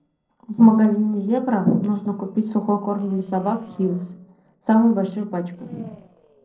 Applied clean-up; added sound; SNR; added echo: neural separator model SepFormer DNS4.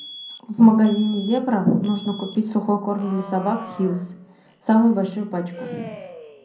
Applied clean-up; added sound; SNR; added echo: none; Alarm; 19 dB; reverberation time 0.6 s.